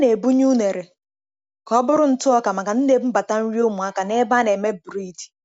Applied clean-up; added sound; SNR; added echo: none; none; none; none.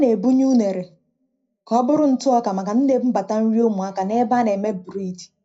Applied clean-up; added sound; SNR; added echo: none; none; none; reverberation time 0.4 s.